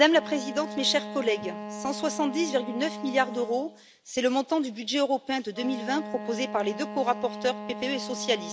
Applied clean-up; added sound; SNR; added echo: none; Wind instrument, woodwind instrument; 10 dB; none.